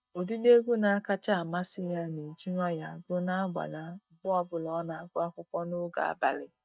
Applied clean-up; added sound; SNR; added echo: neural mask model DeepFilterNet 3.